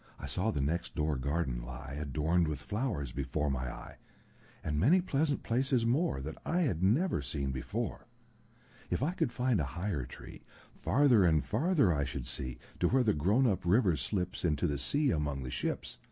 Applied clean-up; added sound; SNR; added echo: none; none; none; none.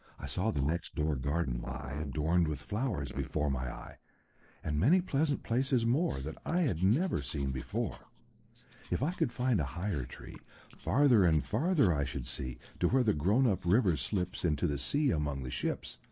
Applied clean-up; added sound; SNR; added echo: neural mask model Resemble Enhance denoiser.